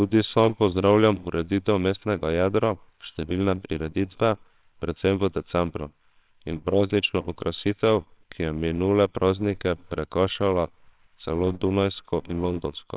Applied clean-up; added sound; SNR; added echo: neural separator model SepFormer WHAMR!.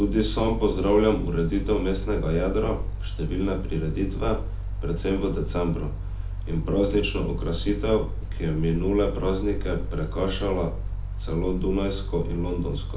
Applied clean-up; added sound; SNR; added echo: none; Mechanical fan; 3 dB; reverberation time 0.4 s.